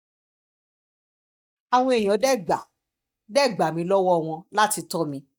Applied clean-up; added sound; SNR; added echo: neural mask model DeepFilterNet 3.